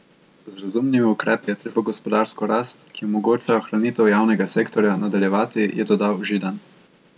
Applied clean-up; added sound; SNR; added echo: none; none; none; none.